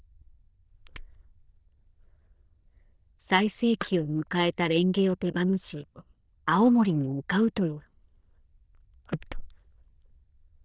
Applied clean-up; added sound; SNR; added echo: neural diffusion model UNIVERSE++.